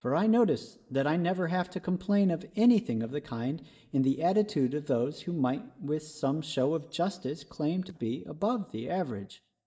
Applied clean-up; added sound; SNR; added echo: neural mask model DeepFilterNet 3.